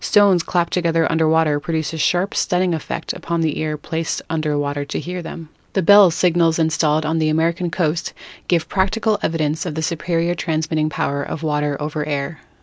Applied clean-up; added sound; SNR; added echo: none; none; none; none.